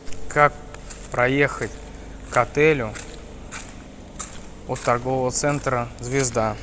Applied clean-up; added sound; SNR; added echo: none; none; none; none.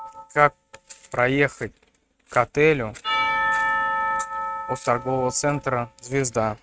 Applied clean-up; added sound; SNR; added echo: neural mask model RNNoise.